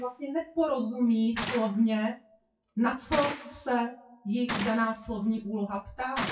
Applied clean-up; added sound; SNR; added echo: classical method WPE with log-MMSE.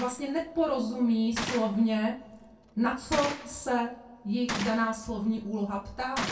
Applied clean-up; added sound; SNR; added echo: none; Gunshot, gunfire; 10 dB; reverberation time 0.2 s.